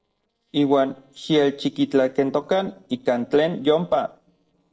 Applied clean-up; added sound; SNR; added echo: neural separator model SepFormer DNS4.